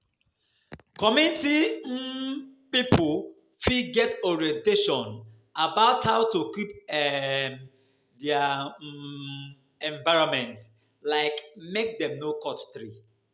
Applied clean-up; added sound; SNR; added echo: none; none; none; none.